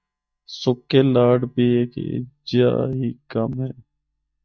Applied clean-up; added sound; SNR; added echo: neural mask model DeepFilterNet 3.